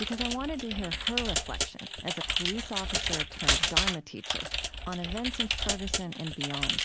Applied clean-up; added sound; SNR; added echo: none; Computer keyboard; -5 dB; none.